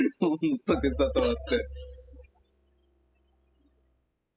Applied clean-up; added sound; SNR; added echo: classical method spectral subtraction.